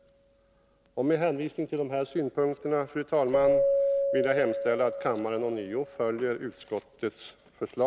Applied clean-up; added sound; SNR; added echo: none; Keyboard (musical); 2 dB; none.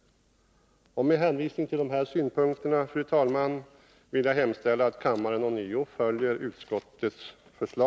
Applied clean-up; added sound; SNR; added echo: none; none; none; none.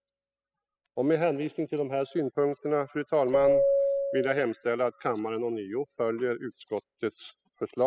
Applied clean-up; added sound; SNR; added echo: classical method spectral subtraction.